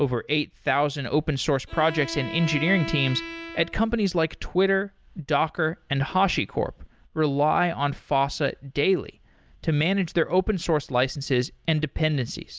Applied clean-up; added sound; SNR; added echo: none; Bowed string instrument; 12 dB; none.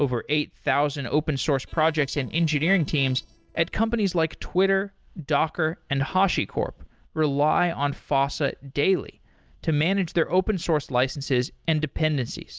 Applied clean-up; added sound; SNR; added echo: neural separator model SepFormer DNS4.